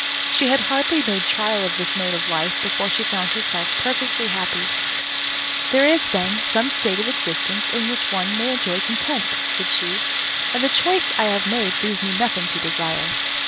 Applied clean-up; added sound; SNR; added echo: none; Tools; -2 dB; none.